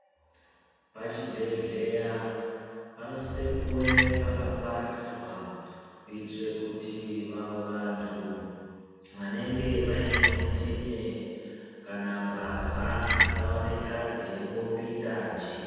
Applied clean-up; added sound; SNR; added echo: none; Splash, splatter; -5 dB; reverberation time 2.1 s.